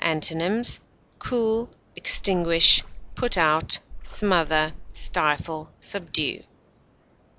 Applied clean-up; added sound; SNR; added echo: none; Water / Splash, splatter; 10 dB; none.